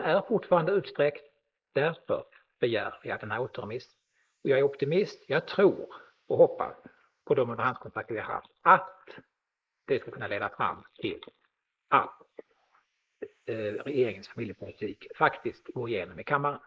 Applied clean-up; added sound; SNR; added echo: neural mask model Resemble Enhance denoiser.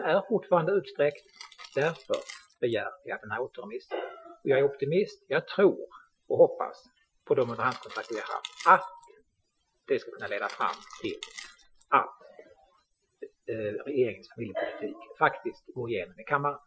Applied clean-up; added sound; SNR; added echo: classical method Wiener filter.